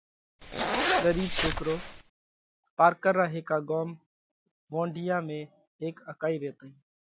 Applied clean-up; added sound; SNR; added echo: none; Zipper (clothing); -2 dB; none.